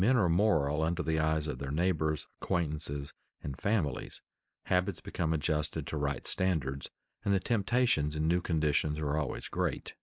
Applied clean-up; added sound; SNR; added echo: none; none; none; none.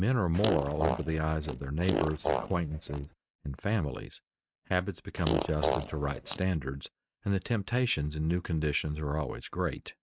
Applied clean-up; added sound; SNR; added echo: neural mask model RNNoise.